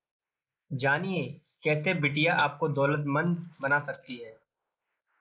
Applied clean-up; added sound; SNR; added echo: neural mask model Resemble Enhance denoiser.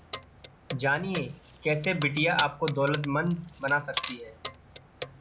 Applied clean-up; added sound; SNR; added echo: none; Keys jangling; 11 dB; none.